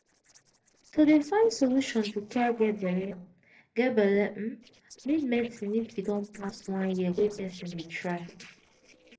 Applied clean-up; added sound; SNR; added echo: neural separator model SepFormer DNS4.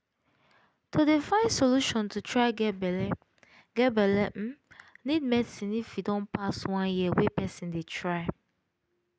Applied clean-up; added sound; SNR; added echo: none; none; none; none.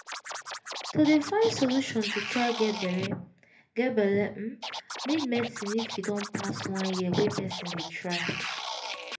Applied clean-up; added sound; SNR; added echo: none; Scratching (performance technique); 8 dB; reverberation time 0.3 s.